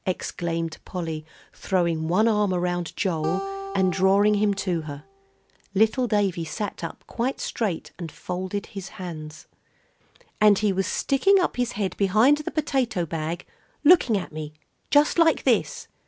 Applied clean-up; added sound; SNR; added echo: none; Acoustic guitar; 11 dB; none.